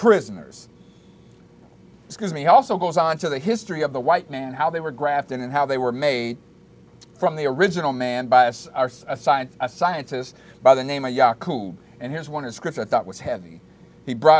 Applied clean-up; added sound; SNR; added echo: none; none; none; none.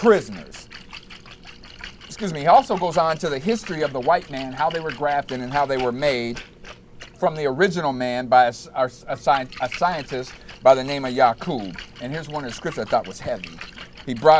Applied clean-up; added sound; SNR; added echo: none; Splash, splatter; 18 dB; none.